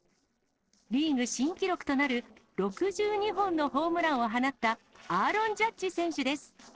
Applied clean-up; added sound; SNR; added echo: neural separator model SepFormer DNS4.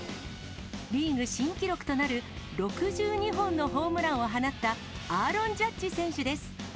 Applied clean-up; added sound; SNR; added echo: none; Bowed string instrument; 14 dB; none.